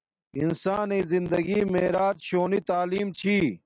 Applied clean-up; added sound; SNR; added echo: none; none; none; none.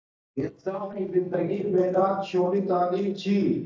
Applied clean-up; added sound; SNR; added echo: neural mask model DeepFilterNet 3.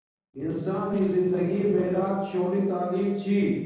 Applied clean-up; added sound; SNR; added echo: neural separator model SepFormer DNS4.